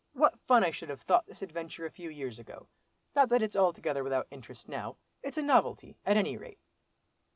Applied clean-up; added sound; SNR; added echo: none; none; none; none.